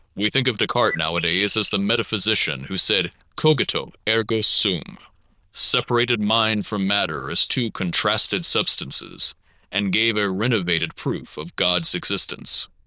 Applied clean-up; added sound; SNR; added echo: neural diffusion model UNIVERSE++.